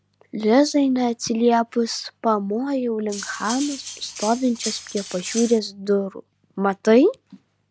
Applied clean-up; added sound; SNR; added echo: none; Cutlery, silverware; 12 dB; none.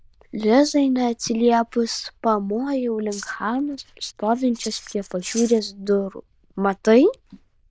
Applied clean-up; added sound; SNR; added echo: neural diffusion model UNIVERSE++.